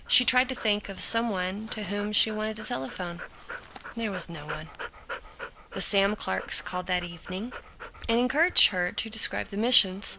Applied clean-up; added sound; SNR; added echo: none; Dog; 16 dB; none.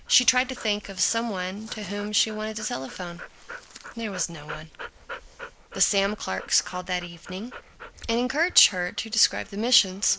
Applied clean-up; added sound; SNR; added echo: neural mask model Resemble Enhance denoiser.